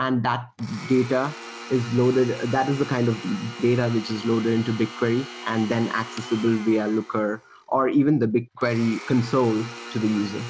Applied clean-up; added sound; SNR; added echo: none; Domestic sounds, home sounds; 15 dB; none.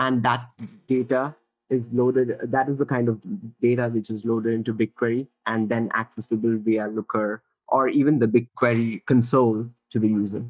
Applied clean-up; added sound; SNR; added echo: neural mask model DeepFilterNet 3.